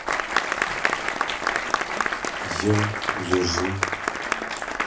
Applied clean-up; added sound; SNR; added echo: none; Applause; -4 dB; reverberation time 0.3 s.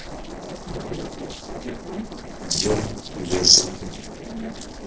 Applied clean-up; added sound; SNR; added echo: neural separator model SepFormer DNS4.